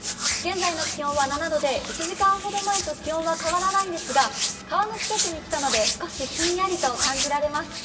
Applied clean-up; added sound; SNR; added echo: none; Hands; 4 dB; reverberation time 0.8 s.